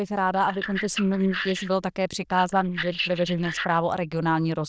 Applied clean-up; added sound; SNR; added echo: neural diffusion model UNIVERSE++.